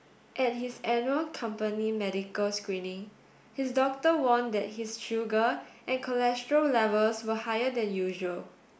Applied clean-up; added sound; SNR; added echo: none; none; none; none.